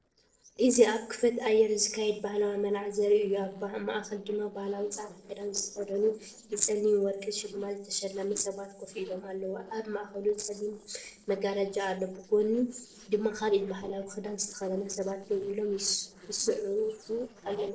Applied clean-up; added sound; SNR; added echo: neural separator model SepFormer DNS4.